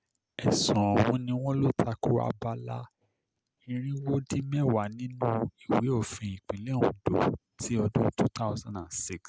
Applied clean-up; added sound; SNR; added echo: none; none; none; none.